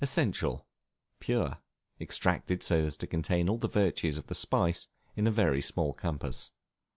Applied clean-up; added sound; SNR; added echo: none; none; none; none.